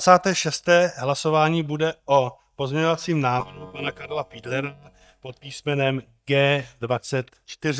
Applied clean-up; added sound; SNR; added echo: neural mask model DeepFilterNet 3.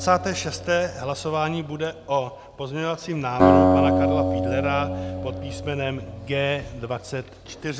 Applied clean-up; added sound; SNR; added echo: none; Acoustic guitar; -2 dB; none.